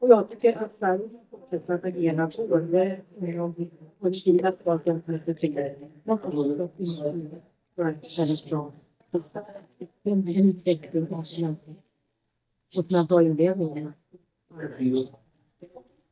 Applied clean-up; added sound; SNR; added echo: neural mask model DeepFilterNet 3.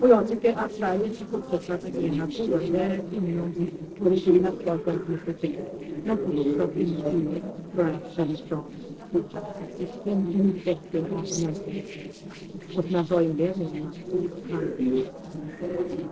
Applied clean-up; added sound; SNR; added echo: neural separator model SepFormer DNS4.